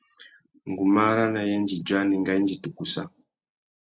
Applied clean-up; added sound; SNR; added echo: none; none; none; none.